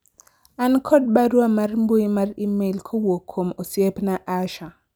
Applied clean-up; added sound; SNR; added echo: none; none; none; none.